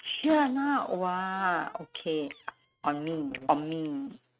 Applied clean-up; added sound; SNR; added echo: neural mask model RNNoise.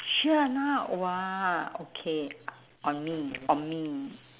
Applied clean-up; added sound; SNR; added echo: none; none; none; none.